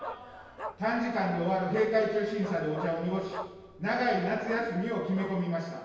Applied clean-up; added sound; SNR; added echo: none; Bark; 14 dB; reverberation time 1.2 s.